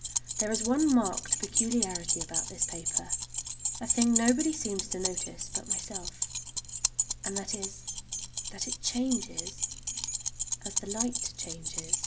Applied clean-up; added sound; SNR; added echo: none; Keys jangling; -1 dB; reverberation time 0.7 s.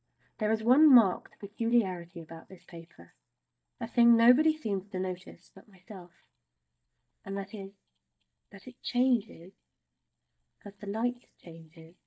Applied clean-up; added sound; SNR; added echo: neural mask model DeepFilterNet 3.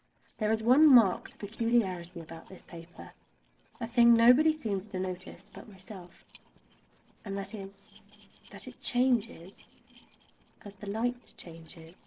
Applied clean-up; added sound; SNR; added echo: neural separator model SepFormer DNS4.